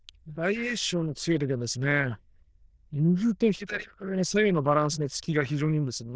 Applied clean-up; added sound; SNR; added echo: neural diffusion model UNIVERSE++.